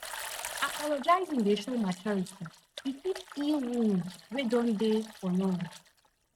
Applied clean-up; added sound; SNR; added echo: neural mask model RNNoise.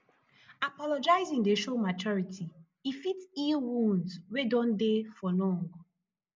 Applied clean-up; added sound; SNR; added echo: none; none; none; none.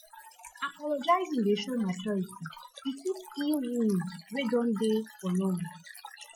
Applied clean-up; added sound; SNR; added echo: classical method Wiener filter.